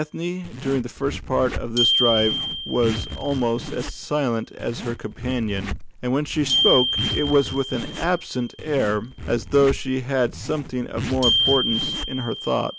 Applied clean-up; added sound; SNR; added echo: none; Glockenspiel + Zipper (clothing); 3 dB; none.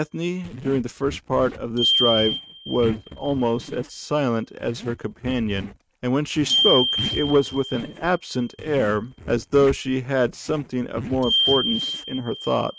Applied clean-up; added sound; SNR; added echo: neural mask model RNNoise.